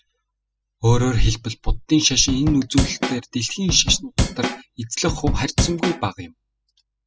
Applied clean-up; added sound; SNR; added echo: classical method spectral subtraction.